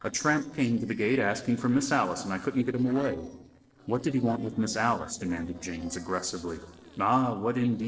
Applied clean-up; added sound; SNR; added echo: neural separator model SepFormer DNS4.